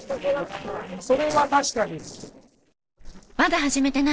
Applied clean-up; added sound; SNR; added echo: neural separator model SepFormer DNS4.